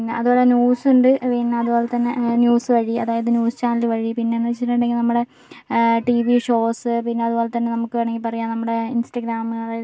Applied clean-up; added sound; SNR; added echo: none; none; none; none.